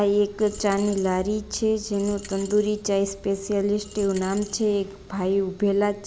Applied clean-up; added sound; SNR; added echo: none; Coin (dropping); 19 dB; none.